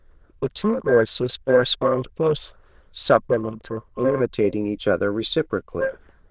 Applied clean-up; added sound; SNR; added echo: neural diffusion model UNIVERSE++.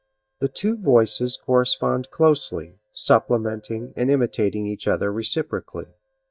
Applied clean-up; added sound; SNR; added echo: neural mask model DeepFilterNet 3.